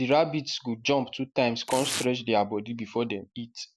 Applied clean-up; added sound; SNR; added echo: none; Tearing; 9 dB; none.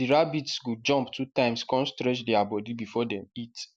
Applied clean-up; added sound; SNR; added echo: none; none; none; none.